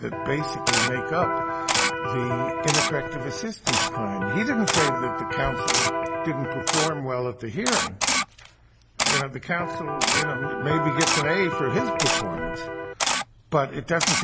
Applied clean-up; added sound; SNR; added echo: none; Camera + Electric guitar; -3 dB; none.